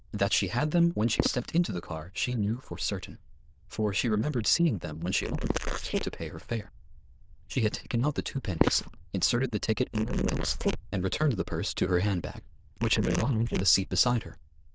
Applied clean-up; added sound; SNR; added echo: neural diffusion model UNIVERSE++.